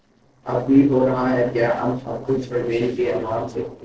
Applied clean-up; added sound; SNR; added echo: neural separator model SepFormer DNS4.